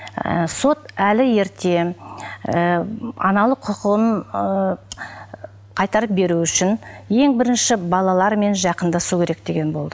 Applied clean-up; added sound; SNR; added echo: none; none; none; none.